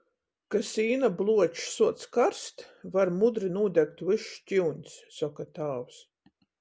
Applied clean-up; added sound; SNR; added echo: none; none; none; none.